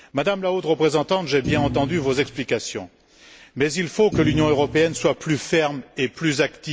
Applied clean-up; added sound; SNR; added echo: none; Thump, thud; 6 dB; none.